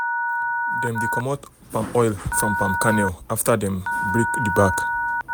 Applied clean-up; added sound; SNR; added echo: none; Telephone; 2 dB; none.